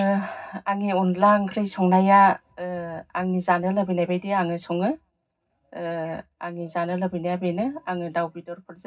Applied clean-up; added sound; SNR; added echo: none; none; none; reverberation time 0.4 s.